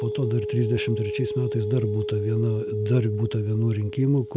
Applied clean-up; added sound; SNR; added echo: none; Telephone; 6 dB; none.